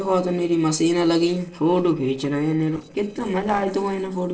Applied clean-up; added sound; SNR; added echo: neural separator model SepFormer DNS4.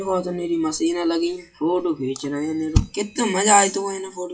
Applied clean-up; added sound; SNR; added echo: classical method WPE with log-MMSE.